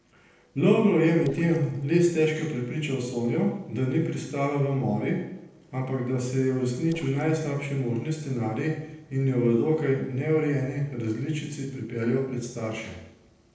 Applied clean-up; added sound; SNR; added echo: neural separator model SepFormer DNS4.